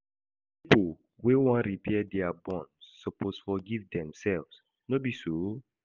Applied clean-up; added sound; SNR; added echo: none; none; none; none.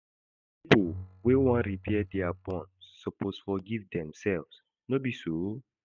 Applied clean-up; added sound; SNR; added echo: neural mask model RNNoise.